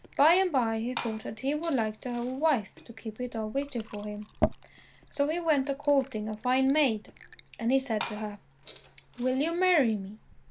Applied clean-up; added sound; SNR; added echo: none; Liquid; 12 dB; none.